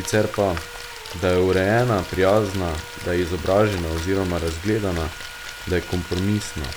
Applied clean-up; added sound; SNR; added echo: none; Sawing + Splash, splatter; 12 dB; none.